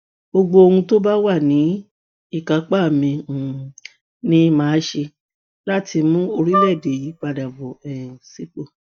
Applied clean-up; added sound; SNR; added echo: neural mask model DeepFilterNet 3.